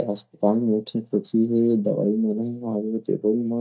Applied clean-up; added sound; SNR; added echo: neural mask model DeepFilterNet 3.